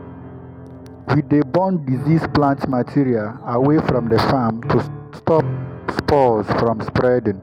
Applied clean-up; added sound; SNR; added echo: none; Piano; 13 dB; none.